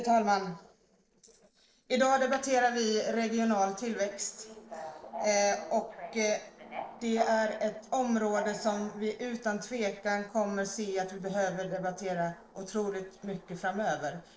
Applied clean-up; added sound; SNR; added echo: neural separator model SepFormer DNS4.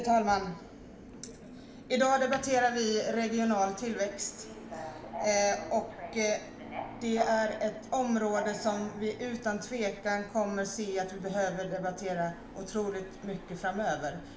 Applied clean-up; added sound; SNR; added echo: none; Subway, metro, underground; 13 dB; reverberation time 0.6 s.